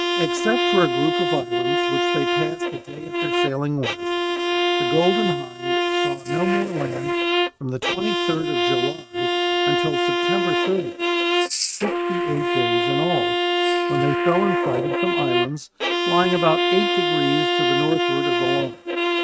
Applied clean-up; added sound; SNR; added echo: neural mask model RNNoise.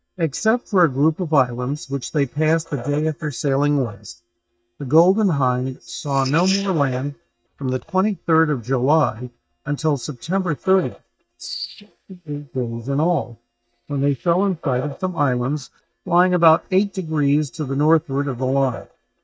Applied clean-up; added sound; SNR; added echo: neural mask model DeepFilterNet 3.